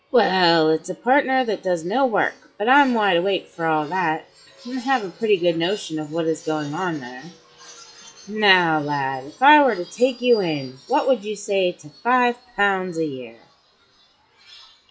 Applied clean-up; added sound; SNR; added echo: classical method WPE with log-MMSE.